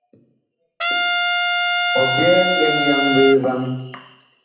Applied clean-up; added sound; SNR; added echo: none; Trumpet; -2 dB; reverberation time 0.8 s.